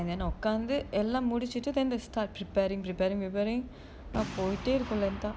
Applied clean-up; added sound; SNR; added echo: none; Boom; 14 dB; none.